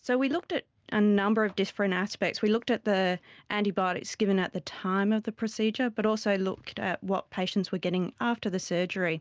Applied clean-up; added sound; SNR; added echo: none; none; none; none.